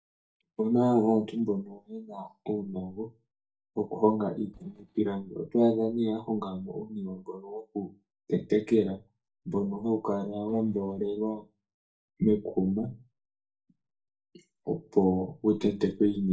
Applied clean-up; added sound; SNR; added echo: neural mask model DeepFilterNet 3.